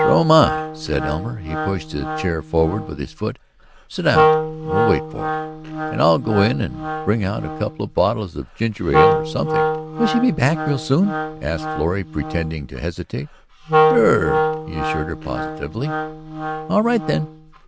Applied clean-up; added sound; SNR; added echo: none; Wind instrument, woodwind instrument; 2 dB; none.